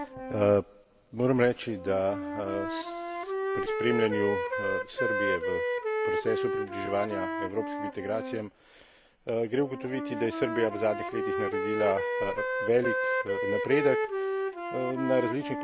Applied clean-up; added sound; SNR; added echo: none; Wind instrument, woodwind instrument; 2 dB; none.